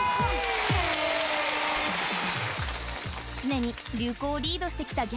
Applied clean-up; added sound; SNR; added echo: none; none; none; none.